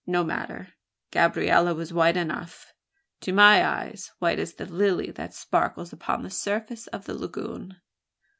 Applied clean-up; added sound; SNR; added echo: none; none; none; none.